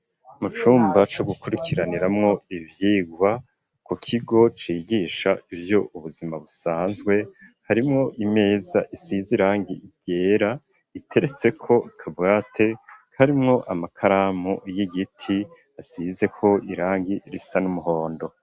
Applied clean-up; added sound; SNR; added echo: none; none; none; none.